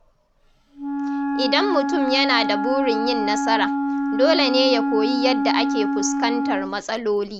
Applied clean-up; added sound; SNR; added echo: none; Wind instrument, woodwind instrument; 1 dB; none.